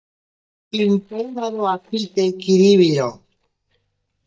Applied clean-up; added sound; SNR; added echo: neural mask model DeepFilterNet 3.